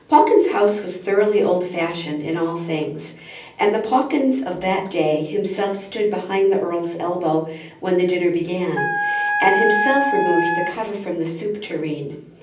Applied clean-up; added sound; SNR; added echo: none; Wind instrument, woodwind instrument; 1 dB; reverberation time 0.6 s.